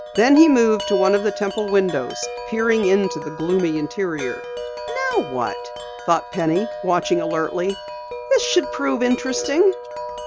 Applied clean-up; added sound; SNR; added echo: none; Wind chime; 9 dB; none.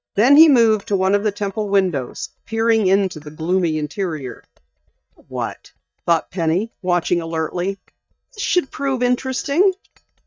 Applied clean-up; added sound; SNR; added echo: neural mask model DeepFilterNet 3.